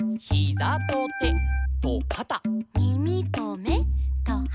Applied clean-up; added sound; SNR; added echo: none; Organ; 12 dB; none.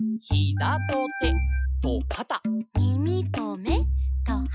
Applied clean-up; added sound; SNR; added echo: classical method Wiener filter.